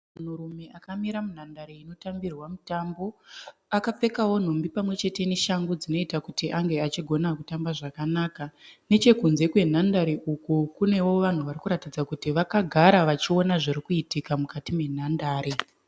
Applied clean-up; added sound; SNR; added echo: none; none; none; none.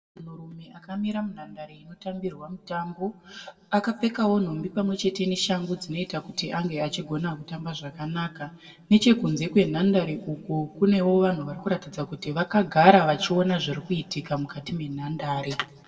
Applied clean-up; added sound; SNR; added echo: none; none; none; reverberation time 1.4 s.